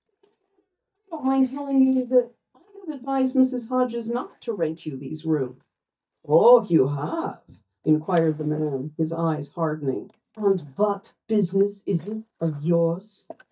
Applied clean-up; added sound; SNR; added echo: neural mask model DeepFilterNet 3.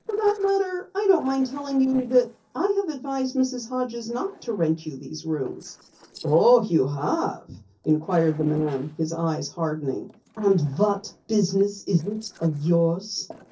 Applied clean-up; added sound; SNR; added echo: neural separator model SepFormer DNS4.